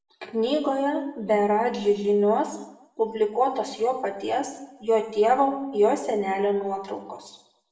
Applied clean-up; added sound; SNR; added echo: none; none; none; reverberation time 0.7 s.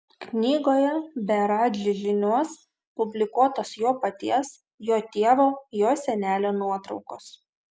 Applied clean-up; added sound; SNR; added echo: none; none; none; none.